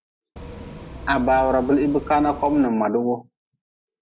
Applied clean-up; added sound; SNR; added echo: none; Bus; 14 dB; none.